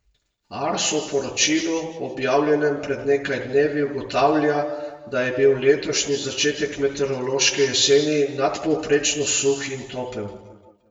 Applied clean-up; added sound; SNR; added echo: none; none; none; reverberation time 1.2 s.